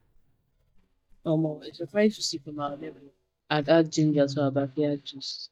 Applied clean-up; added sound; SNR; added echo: neural mask model DeepFilterNet 3.